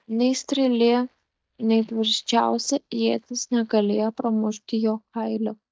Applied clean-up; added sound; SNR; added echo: neural mask model DeepFilterNet 3.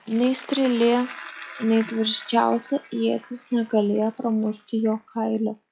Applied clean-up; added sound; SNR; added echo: classical method log-MMSE.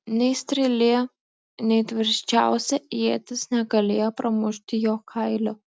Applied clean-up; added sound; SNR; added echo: none; none; none; none.